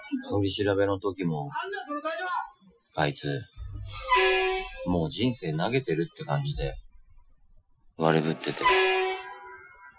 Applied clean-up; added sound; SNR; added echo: classical method Wiener filter.